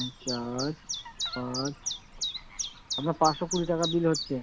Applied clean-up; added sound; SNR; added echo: none; Chirp, tweet; 6 dB; none.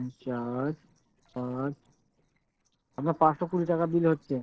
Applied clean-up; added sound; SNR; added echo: neural separator model SepFormer DNS4.